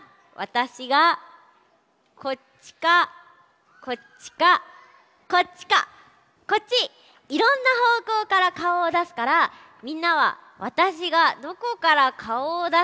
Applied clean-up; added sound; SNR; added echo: none; none; none; none.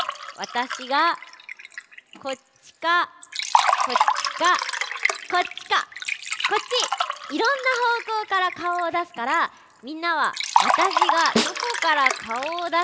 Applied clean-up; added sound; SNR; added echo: none; Liquid + Snare drum; 1 dB; none.